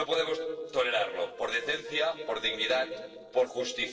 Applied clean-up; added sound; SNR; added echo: neural separator model SepFormer DNS4.